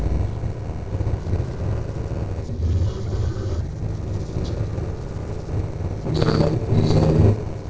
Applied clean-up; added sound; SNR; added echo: neural separator model SepFormer DNS4.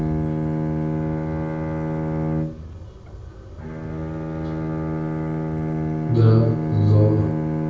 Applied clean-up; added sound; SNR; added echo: none; Bowed string instrument; 0 dB; reverberation time 0.6 s.